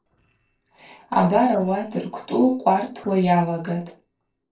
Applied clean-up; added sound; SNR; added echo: neural separator model SepFormer DNS4.